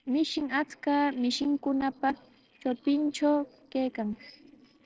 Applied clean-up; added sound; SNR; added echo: neural separator model SepFormer DNS4.